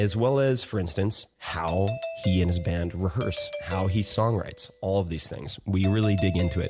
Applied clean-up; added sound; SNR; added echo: none; Doorbell; 14 dB; none.